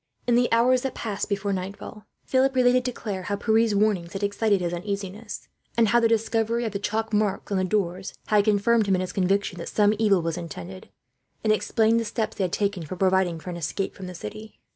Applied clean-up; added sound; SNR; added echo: none; none; none; none.